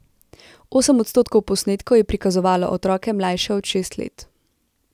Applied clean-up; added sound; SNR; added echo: none; none; none; none.